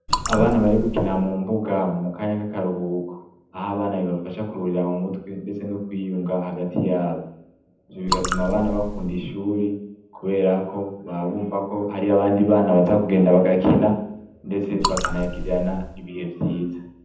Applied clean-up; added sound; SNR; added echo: none; Raindrop / Drip; 5 dB; reverberation time 0.8 s.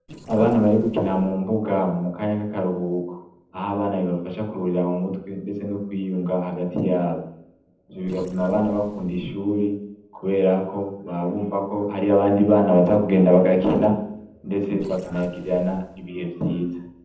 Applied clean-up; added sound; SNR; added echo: neural separator model SepFormer DNS4.